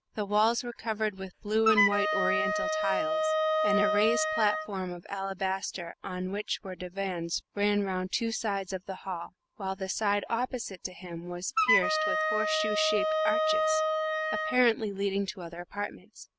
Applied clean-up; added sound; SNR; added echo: none; Wind instrument, woodwind instrument; -3 dB; none.